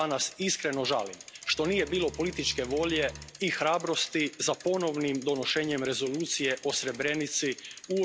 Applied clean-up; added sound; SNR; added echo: none; Bicycle + Bowed string instrument; 17 dB; none.